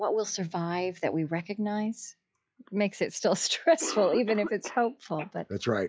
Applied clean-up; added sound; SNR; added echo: classical method log-MMSE.